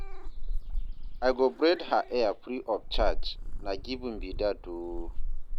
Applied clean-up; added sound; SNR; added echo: none; Meow / Purr; 0 dB; none.